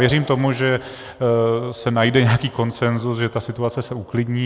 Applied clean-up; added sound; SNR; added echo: none; none; none; none.